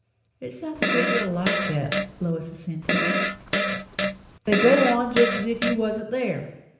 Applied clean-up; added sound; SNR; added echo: none; Fart; 0 dB; reverberation time 0.9 s.